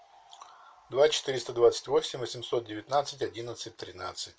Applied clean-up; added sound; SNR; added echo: none; none; none; none.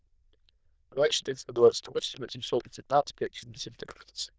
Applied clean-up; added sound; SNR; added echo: neural diffusion model UNIVERSE++.